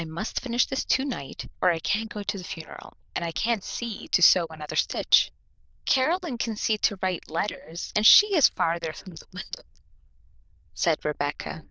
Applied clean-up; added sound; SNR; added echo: neural diffusion model UNIVERSE++.